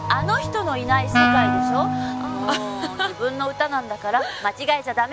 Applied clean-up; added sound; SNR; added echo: none; Wind instrument, woodwind instrument; 0 dB; none.